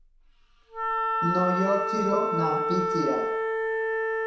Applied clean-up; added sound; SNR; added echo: none; Wind instrument, woodwind instrument; -2 dB; reverberation time 0.7 s.